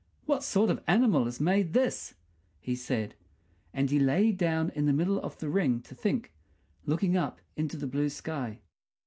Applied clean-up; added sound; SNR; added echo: none; none; none; none.